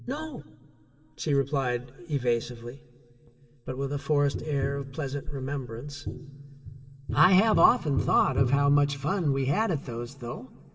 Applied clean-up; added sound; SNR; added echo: none; Tap; 9 dB; reverberation time 2.2 s.